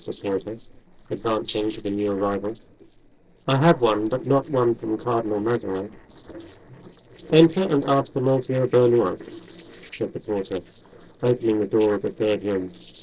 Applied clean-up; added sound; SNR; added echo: neural separator model SepFormer DNS4.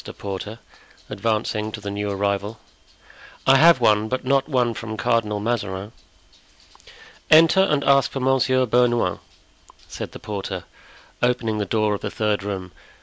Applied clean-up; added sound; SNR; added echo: none; none; none; none.